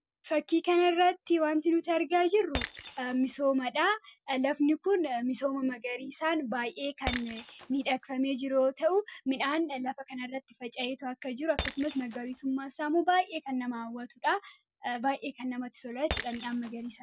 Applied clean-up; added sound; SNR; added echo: none; Shatter; 16 dB; none.